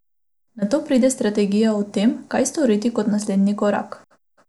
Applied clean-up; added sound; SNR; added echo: none; none; none; none.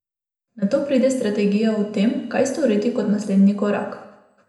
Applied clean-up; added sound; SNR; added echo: none; none; none; reverberation time 0.8 s.